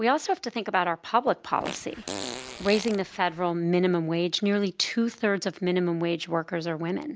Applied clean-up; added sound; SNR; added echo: none; Fart; 11 dB; none.